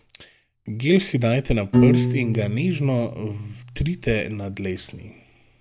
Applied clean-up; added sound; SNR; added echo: none; Piano; 2 dB; none.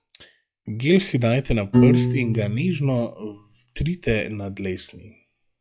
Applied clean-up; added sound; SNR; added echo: classical method log-MMSE.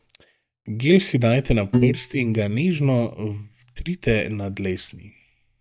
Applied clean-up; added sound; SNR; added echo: neural mask model DeepFilterNet 3.